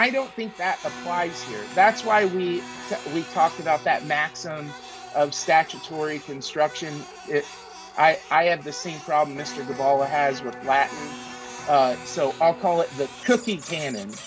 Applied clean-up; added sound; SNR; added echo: none; Printer + Electric guitar; 15 dB; none.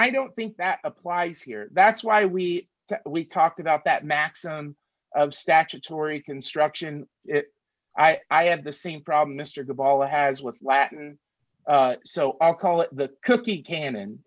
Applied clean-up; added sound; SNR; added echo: none; none; none; none.